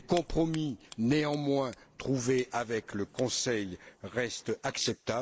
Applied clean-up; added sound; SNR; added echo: neural mask model Resemble Enhance denoiser.